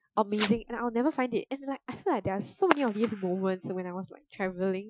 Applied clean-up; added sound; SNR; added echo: classical method Wiener filter.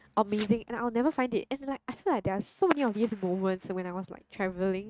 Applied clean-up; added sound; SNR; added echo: neural mask model RNNoise.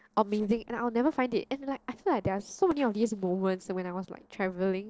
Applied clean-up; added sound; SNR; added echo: neural separator model SepFormer DNS4.